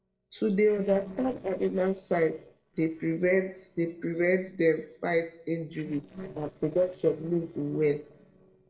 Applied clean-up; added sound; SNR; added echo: neural separator model SepFormer DNS4.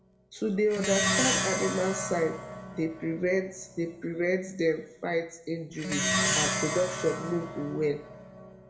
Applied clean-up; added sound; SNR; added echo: none; Plucked string instrument; 2 dB; reverberation time 0.6 s.